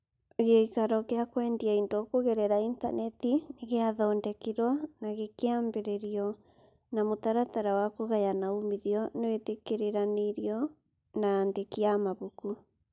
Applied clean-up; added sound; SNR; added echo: none; none; none; none.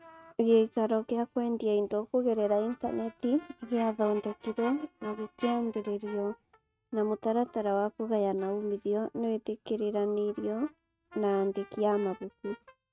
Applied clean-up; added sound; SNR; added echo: neural mask model RNNoise.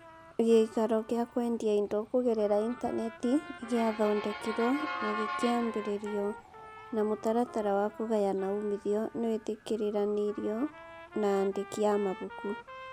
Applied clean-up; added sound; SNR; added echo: none; Motor vehicle (road) / Siren + Trumpet; 13 dB; none.